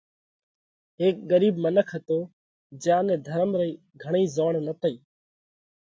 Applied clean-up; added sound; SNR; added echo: none; none; none; none.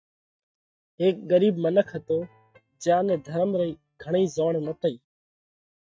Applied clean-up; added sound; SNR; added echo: neural mask model RNNoise.